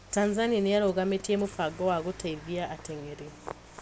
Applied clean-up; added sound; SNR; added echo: none; Rain; 20 dB; none.